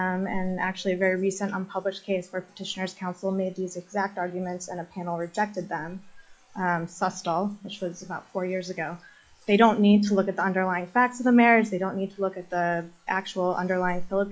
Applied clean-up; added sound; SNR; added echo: classical method log-MMSE.